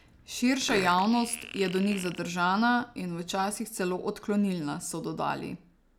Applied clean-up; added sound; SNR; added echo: none; Fart; 14 dB; none.